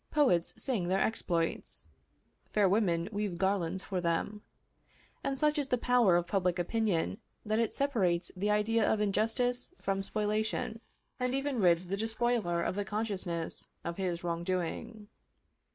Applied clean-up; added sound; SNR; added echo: neural mask model Resemble Enhance denoiser.